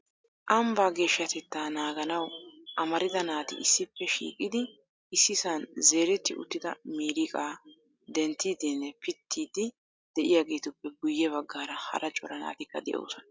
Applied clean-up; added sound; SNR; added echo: none; none; none; none.